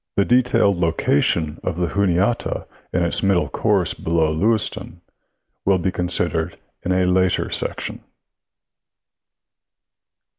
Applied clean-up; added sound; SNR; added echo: none; none; none; none.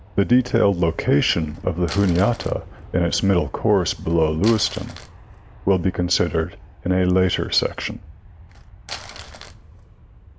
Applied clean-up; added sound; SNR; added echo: none; Crumpling, crinkling + Aircraft; 18 dB; none.